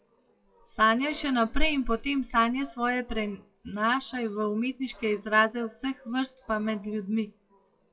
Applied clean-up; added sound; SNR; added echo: classical method WPE with log-MMSE.